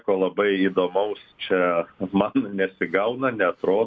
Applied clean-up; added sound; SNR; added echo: none; none; none; none.